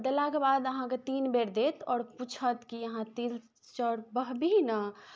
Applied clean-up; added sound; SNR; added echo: none; none; none; none.